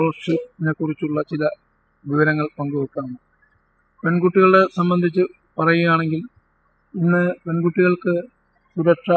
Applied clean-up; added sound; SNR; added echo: classical method spectral subtraction.